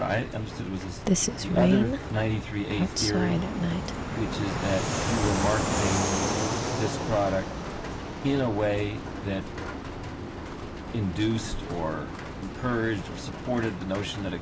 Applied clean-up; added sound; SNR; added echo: none; Rain + Fixed-wing aircraft, airplane; 0 dB; none.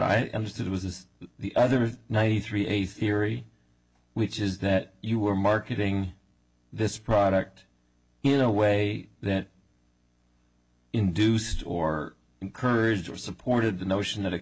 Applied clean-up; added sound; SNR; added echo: none; none; none; none.